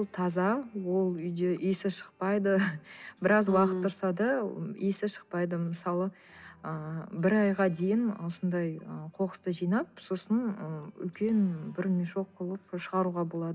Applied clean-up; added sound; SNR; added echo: none; none; none; none.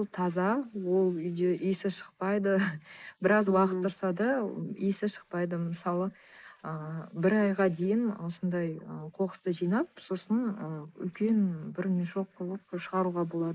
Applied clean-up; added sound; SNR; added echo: neural mask model Resemble Enhance denoiser.